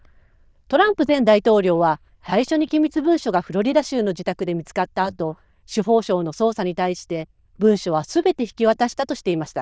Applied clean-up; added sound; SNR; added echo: neural diffusion model UNIVERSE++.